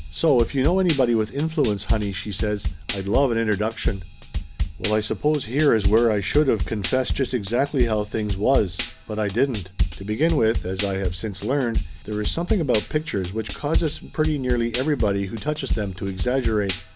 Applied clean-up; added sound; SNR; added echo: none; Drum kit; 5 dB; none.